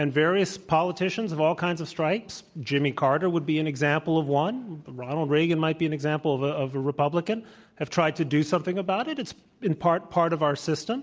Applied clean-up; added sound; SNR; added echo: none; none; none; none.